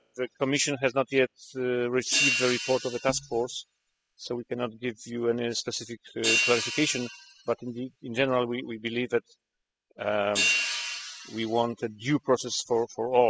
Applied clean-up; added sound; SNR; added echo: classical method spectral subtraction.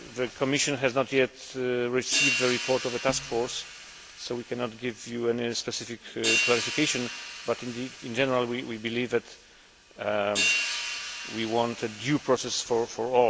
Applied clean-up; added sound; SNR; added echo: none; Hi-hat; 6 dB; none.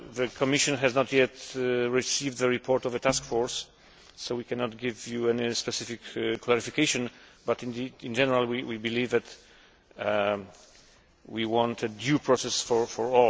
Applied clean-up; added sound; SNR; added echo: none; none; none; none.